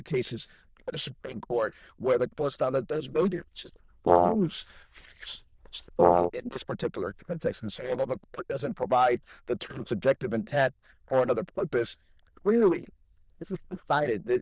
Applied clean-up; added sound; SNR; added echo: neural diffusion model UNIVERSE++.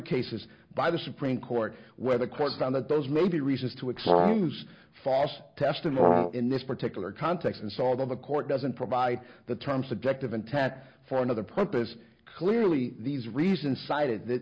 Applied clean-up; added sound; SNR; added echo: none; Brass instrument; -3 dB; none.